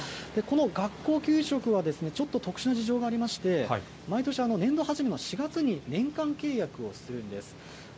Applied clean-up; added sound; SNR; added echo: none; none; none; none.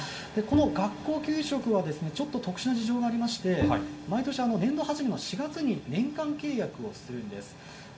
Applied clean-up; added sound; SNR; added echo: none; Bowed string instrument; 4 dB; reverberation time 1.2 s.